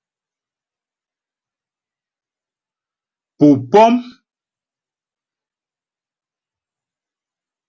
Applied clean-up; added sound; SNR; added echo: none; none; none; none.